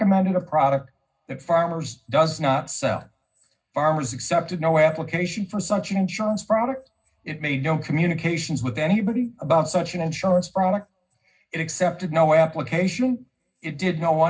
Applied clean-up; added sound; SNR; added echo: none; none; none; reverberation time 0.4 s.